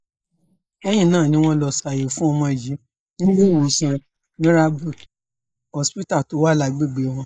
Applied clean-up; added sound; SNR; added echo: neural mask model Resemble Enhance denoiser.